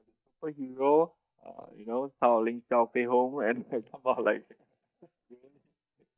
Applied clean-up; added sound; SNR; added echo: neural mask model DeepFilterNet 3.